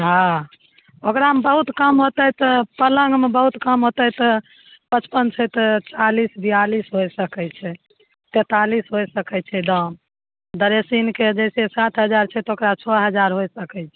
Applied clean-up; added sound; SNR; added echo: none; none; none; none.